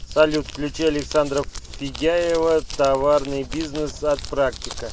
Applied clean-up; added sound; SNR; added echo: none; Crumpling, crinkling; 11 dB; none.